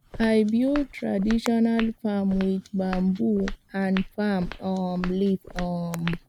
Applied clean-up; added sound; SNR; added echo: none; Walk, footsteps; 14 dB; none.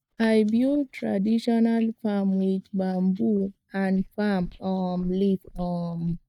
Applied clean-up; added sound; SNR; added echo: neural mask model DeepFilterNet 3.